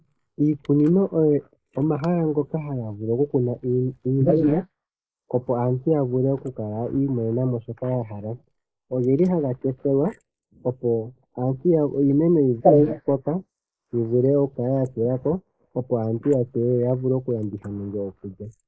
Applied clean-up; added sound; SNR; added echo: neural mask model Resemble Enhance denoiser.